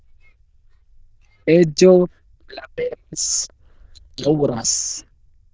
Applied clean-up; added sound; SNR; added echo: neural diffusion model UNIVERSE++.